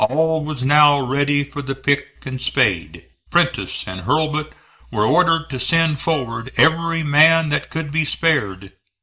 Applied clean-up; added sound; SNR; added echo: neural mask model DeepFilterNet 3.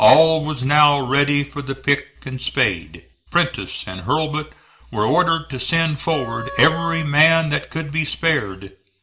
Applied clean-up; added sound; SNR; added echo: none; Wind instrument, woodwind instrument; 14 dB; reverberation time 0.4 s.